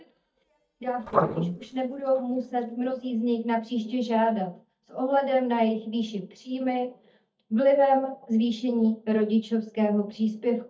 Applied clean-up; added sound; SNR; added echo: neural mask model DeepFilterNet 3.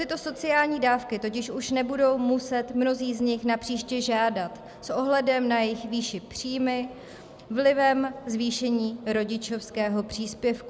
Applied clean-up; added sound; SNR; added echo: none; none; none; none.